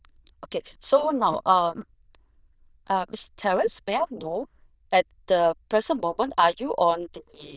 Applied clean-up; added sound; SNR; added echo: neural diffusion model UNIVERSE++.